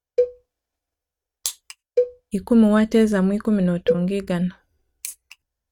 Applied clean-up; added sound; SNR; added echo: neural mask model RNNoise.